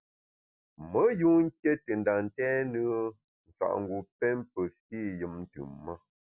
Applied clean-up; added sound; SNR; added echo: none; none; none; none.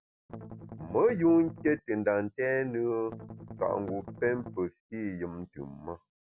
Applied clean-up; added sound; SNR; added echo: none; Strum; 13 dB; none.